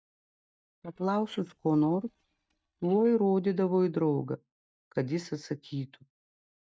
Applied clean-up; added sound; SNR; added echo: neural mask model DeepFilterNet 3.